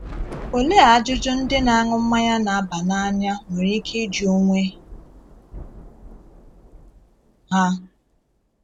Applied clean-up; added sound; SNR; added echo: none; Thunder / Rain; 15 dB; none.